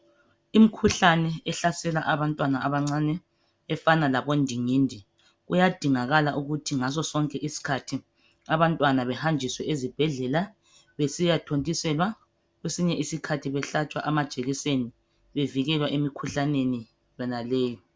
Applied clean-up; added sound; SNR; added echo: none; none; none; none.